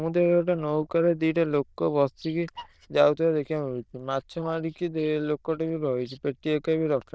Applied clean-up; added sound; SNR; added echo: neural diffusion model UNIVERSE++.